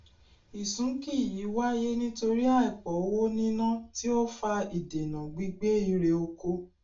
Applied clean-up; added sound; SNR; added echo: none; none; none; reverberation time 0.3 s.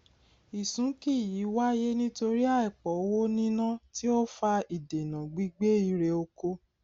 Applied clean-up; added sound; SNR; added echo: none; none; none; none.